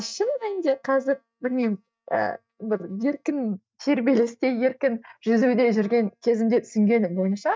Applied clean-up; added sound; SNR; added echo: neural mask model DeepFilterNet 3.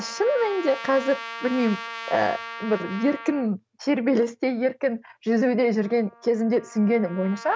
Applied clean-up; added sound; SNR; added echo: none; Trumpet; 15 dB; none.